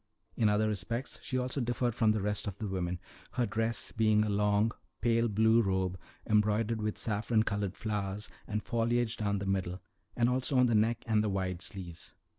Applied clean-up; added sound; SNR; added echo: none; none; none; none.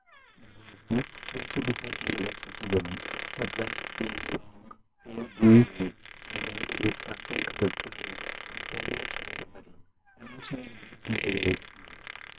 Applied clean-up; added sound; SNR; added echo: neural separator model SepFormer WHAMR!.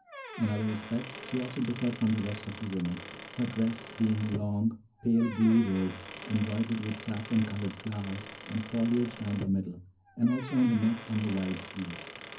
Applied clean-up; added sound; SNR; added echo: none; Squeak / Wood; 14 dB; reverberation time 0.4 s.